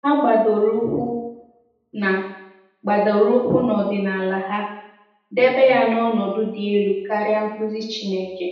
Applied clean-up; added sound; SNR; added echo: none; none; none; reverberation time 0.8 s.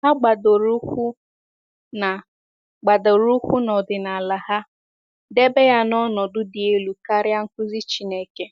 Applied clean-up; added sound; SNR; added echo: none; none; none; none.